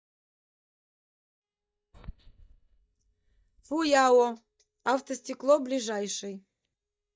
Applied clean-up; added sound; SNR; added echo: neural mask model DeepFilterNet 3.